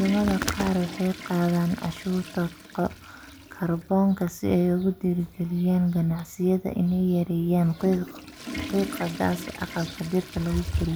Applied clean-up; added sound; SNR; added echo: none; Toilet flush / Water; 15 dB; none.